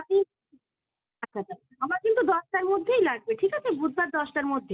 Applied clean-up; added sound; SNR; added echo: none; none; none; none.